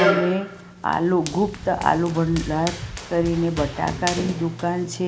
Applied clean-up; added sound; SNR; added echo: none; Run; 6 dB; none.